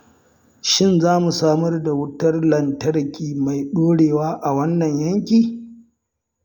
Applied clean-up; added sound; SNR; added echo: none; none; none; none.